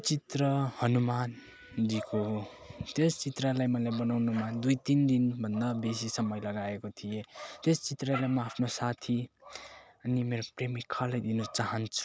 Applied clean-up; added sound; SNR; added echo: none; none; none; none.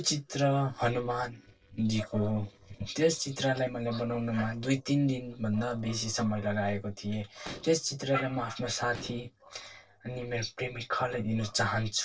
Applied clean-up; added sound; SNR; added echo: neural separator model SepFormer DNS4.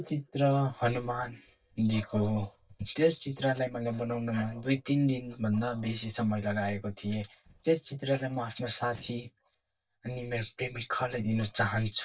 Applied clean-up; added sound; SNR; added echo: neural mask model DeepFilterNet 3.